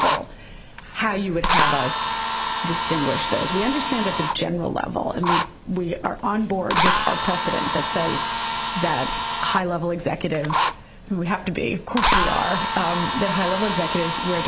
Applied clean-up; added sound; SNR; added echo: none; Drill; -1 dB; none.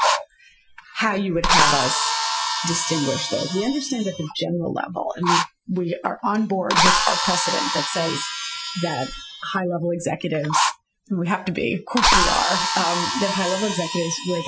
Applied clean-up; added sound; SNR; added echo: classical method Wiener filter.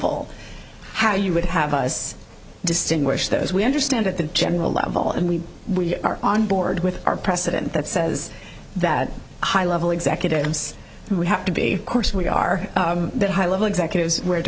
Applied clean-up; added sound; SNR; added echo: none; none; none; none.